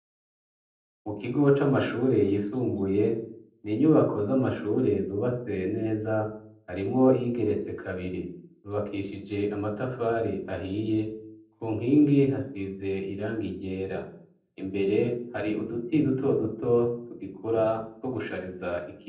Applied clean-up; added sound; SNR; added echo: none; none; none; reverberation time 0.6 s.